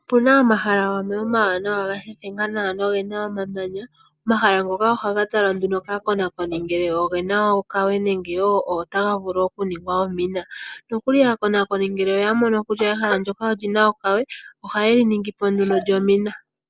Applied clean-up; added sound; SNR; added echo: none; none; none; none.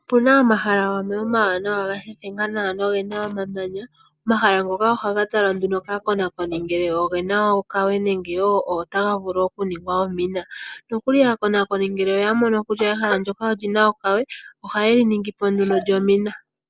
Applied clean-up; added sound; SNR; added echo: none; Printer; 20 dB; none.